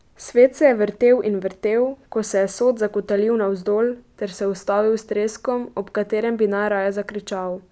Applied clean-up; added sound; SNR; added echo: none; none; none; none.